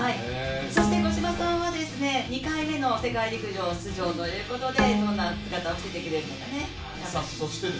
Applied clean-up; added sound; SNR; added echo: none; Bowed string instrument; 3 dB; reverberation time 0.3 s.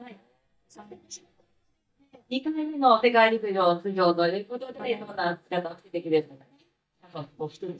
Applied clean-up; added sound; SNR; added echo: neural mask model DeepFilterNet 3.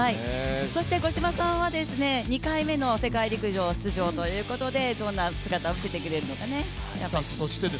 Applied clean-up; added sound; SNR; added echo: none; none; none; none.